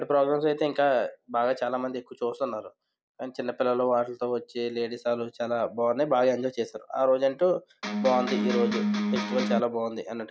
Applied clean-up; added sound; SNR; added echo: none; Electric guitar; 0 dB; none.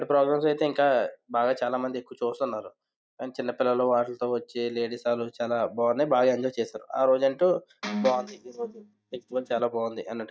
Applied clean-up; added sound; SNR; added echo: neural mask model DeepFilterNet 3.